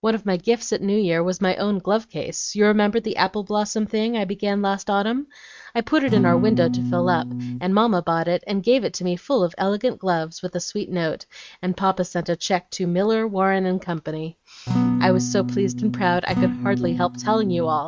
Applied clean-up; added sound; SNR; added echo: neural mask model RNNoise.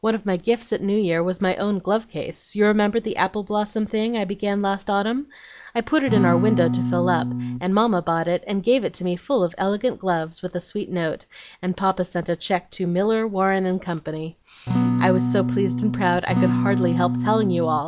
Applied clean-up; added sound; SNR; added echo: none; Acoustic guitar / Strum; 0 dB; none.